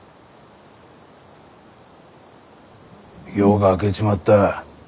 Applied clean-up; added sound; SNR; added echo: none; Whoosh, swoosh, swish; 8 dB; none.